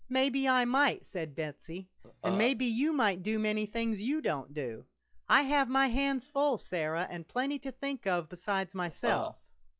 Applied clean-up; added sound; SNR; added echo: classical method log-MMSE.